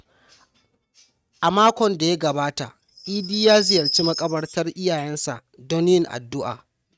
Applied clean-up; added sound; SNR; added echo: neural mask model RNNoise.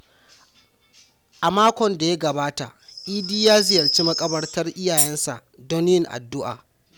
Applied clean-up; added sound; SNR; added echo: none; Tambourine + Chirp, tweet; 2 dB; none.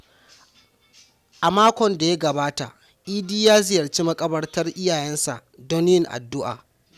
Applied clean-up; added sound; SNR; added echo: none; none; none; none.